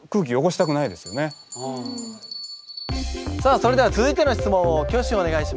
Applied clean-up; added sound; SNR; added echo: none; Bell; 16 dB; none.